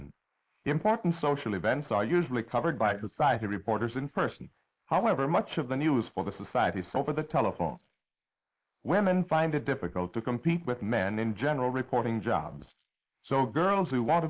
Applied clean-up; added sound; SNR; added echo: neural mask model Resemble Enhance denoiser.